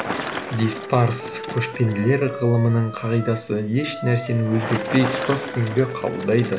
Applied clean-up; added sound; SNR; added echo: none; Wind instrument, woodwind instrument + Bicycle; 9 dB; none.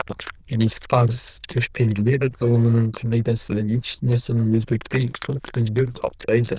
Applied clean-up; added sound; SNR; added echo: neural diffusion model UNIVERSE++.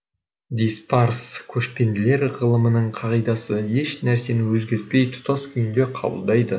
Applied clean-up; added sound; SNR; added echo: none; none; none; none.